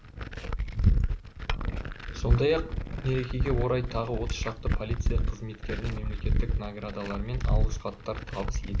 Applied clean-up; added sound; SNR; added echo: none; Glass; -4 dB; none.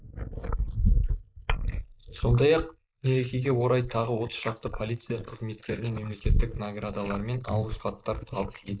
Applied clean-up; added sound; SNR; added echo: neural mask model Resemble Enhance denoiser.